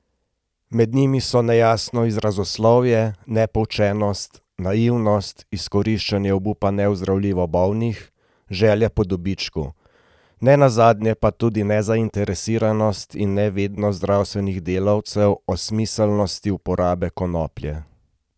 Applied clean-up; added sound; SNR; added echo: none; none; none; none.